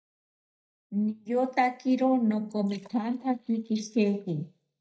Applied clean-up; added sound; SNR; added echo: neural mask model DeepFilterNet 3.